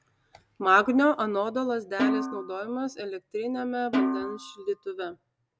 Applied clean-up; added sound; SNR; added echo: none; Snare drum; 3 dB; none.